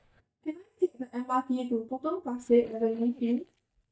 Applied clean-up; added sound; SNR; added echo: neural mask model DeepFilterNet 3.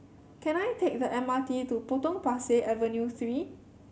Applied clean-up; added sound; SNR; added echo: none; none; none; none.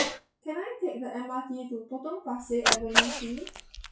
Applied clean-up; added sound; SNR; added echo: classical method WPE with log-MMSE.